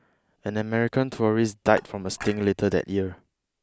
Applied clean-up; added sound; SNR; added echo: neural mask model Resemble Enhance denoiser.